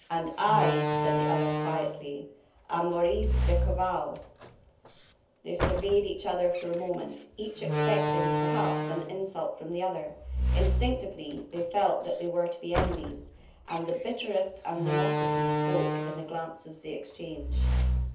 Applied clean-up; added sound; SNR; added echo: none; Slam; -1 dB; reverberation time 0.5 s.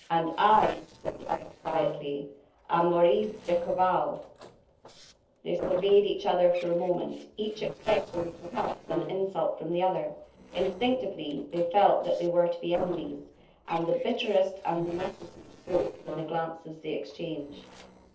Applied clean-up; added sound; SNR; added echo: neural separator model SepFormer DNS4.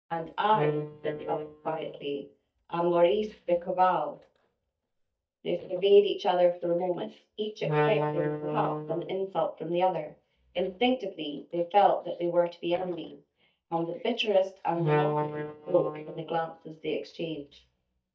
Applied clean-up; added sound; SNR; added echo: neural mask model DeepFilterNet 3.